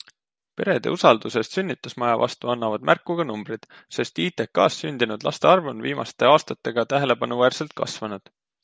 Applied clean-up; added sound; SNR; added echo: none; none; none; none.